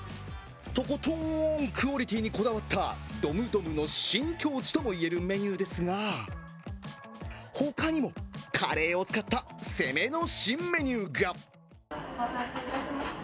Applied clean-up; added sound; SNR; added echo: none; none; none; none.